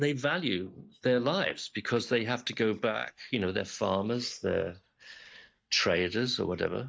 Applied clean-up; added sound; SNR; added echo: neural mask model DeepFilterNet 3.